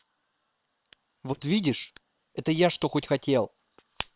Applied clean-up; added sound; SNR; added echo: neural separator model SepFormer WHAM!.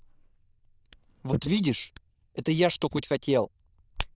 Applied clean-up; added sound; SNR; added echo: neural diffusion model UNIVERSE++.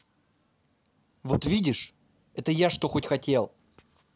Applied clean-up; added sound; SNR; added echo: none; none; none; none.